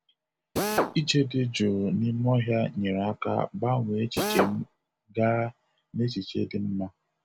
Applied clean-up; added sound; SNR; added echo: none; Drill; 1 dB; none.